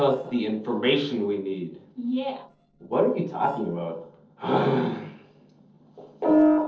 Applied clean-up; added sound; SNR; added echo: neural separator model SepFormer DNS4.